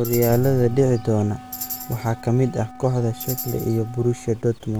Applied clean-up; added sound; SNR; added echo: none; Wind instrument, woodwind instrument + Tambourine; 14 dB; none.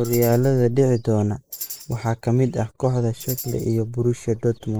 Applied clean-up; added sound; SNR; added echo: neural mask model Resemble Enhance denoiser.